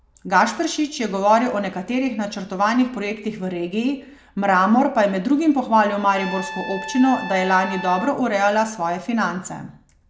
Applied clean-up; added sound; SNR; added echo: none; Trumpet; 12 dB; none.